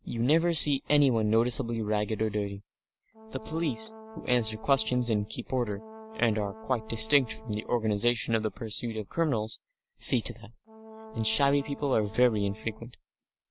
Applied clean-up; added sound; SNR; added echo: none; Brass instrument; 17 dB; none.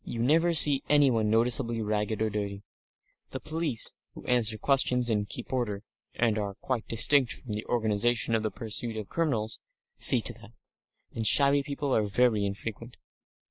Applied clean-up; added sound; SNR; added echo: neural mask model Resemble Enhance denoiser.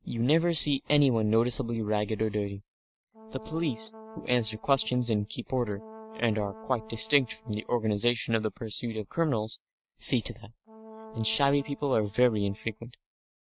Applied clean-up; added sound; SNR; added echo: neural mask model RNNoise.